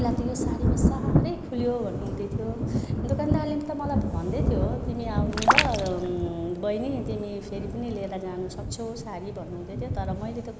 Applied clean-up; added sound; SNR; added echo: none; Thunder + Raindrop; -4 dB; none.